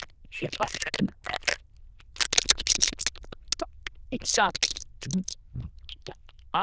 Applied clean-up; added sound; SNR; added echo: neural diffusion model UNIVERSE++.